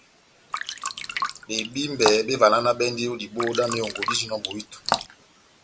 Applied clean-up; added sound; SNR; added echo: none; Drip; 5 dB; none.